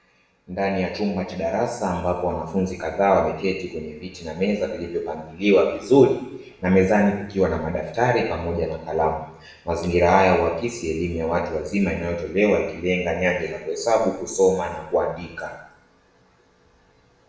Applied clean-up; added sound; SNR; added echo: none; none; none; reverberation time 0.8 s.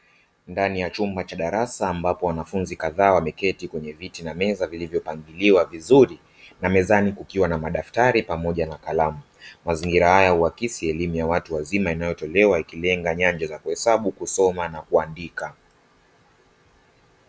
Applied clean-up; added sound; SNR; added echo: none; none; none; none.